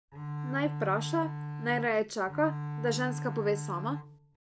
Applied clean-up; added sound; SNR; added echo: none; Bowed string instrument; 5 dB; none.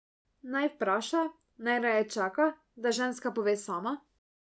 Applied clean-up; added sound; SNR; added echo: none; none; none; none.